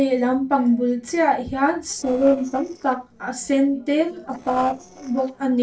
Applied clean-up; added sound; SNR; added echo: neural separator model SepFormer DNS4.